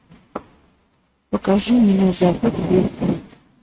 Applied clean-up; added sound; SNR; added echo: neural mask model RNNoise.